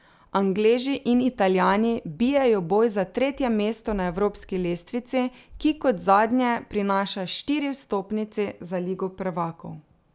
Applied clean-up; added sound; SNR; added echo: none; none; none; none.